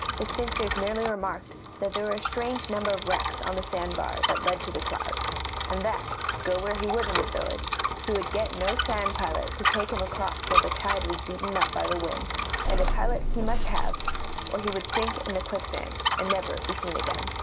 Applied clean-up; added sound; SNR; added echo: none; Bus / Engine + Bicycle; -2 dB; none.